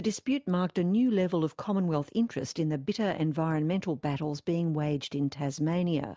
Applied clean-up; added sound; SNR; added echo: none; none; none; none.